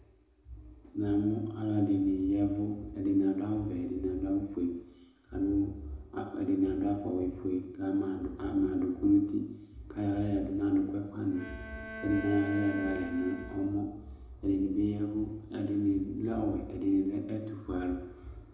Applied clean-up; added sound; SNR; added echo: none; Bowed string instrument; 13 dB; reverberation time 0.9 s.